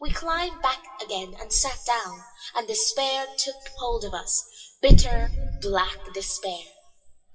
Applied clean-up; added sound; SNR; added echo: classical method WPE with log-MMSE.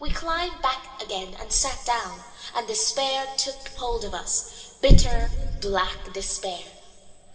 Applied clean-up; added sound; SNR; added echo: none; Bird; 13 dB; reverberation time 2.0 s.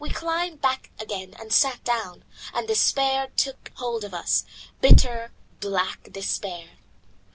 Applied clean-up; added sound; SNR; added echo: none; none; none; none.